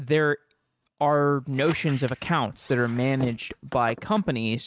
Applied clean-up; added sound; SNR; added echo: neural mask model RNNoise.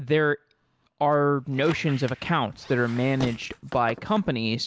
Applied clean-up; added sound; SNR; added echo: none; Squeak; 16 dB; none.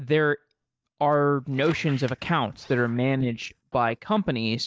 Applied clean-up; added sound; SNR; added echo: neural mask model DeepFilterNet 3.